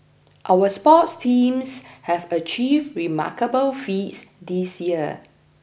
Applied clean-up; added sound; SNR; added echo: none; none; none; none.